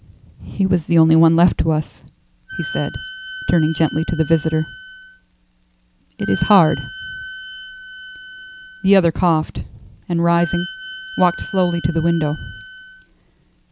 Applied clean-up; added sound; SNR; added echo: none; Wind instrument, woodwind instrument; 14 dB; none.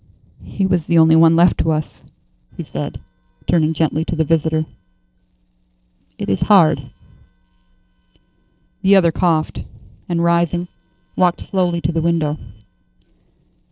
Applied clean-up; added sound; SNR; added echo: neural separator model SepFormer DNS4.